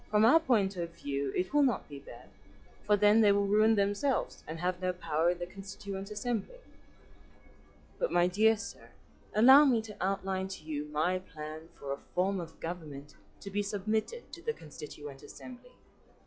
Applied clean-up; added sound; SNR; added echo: classical method log-MMSE.